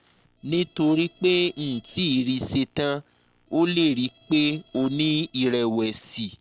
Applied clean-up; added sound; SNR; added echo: neural separator model SepFormer DNS4.